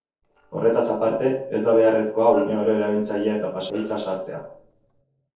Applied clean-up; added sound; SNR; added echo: neural separator model SepFormer DNS4.